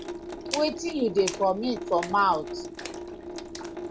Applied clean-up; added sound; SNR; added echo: none; Drip / Sink (filling or washing) / Water tap, faucet + Splash, splatter; 8 dB; none.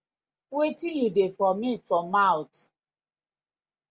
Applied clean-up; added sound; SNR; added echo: none; none; none; none.